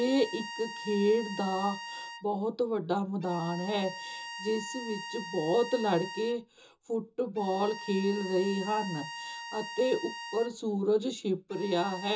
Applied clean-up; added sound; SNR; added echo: none; Bowed string instrument; 11 dB; reverberation time 0.2 s.